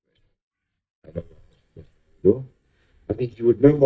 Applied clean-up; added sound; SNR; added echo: neural mask model DeepFilterNet 3.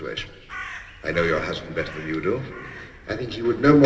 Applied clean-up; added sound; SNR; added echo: none; Crow; 16 dB; reverberation time 2.4 s.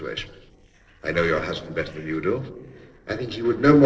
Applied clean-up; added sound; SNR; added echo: neural separator model SepFormer DNS4.